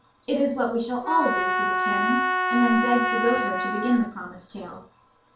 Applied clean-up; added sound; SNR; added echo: none; Trumpet; 1 dB; reverberation time 0.3 s.